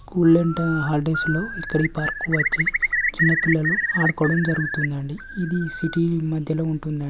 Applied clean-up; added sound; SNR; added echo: none; Bird; 4 dB; none.